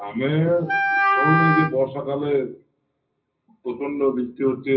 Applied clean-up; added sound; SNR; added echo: none; Wind instrument, woodwind instrument; -3 dB; reverberation time 0.4 s.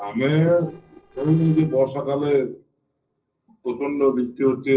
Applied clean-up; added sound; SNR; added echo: neural separator model SepFormer DNS4.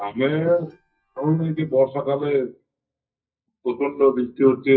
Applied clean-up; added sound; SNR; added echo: neural mask model DeepFilterNet 3.